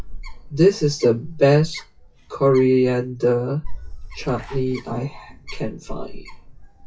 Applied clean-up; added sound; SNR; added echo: classical method WPE with log-MMSE.